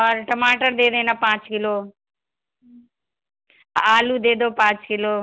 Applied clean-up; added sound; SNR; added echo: none; none; none; none.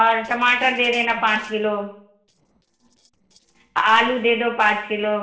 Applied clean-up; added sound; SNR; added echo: neural separator model SepFormer DNS4.